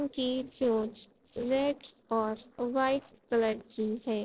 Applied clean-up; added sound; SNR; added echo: neural separator model SepFormer DNS4.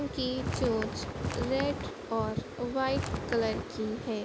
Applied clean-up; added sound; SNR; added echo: none; Walk, footsteps; 3 dB; none.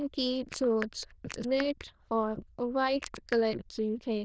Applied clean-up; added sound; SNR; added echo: neural diffusion model UNIVERSE++.